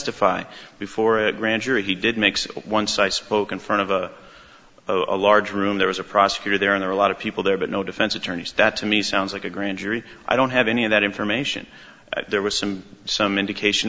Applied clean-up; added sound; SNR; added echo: none; none; none; none.